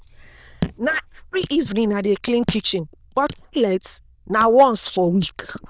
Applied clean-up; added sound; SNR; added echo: neural diffusion model UNIVERSE++.